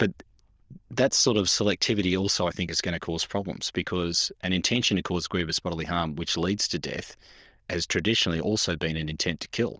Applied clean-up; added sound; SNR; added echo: neural diffusion model UNIVERSE++.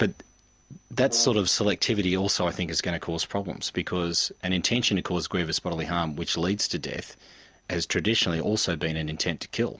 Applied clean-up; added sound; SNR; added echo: none; Brass instrument; 15 dB; none.